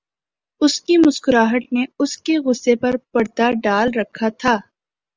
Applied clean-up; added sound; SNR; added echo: none; none; none; none.